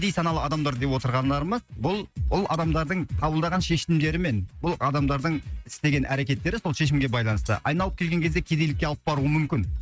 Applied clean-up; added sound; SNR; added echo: neural mask model RNNoise.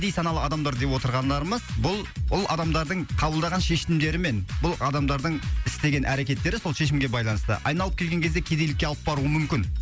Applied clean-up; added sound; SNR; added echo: none; none; none; none.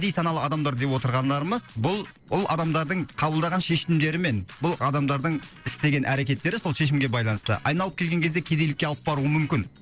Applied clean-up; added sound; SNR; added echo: neural separator model SepFormer DNS4.